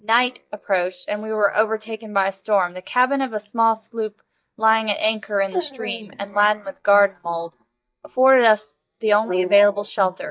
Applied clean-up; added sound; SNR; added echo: neural mask model DeepFilterNet 3.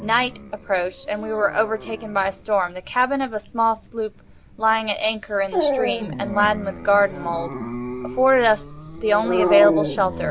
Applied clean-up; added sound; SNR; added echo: none; Dog; 7 dB; none.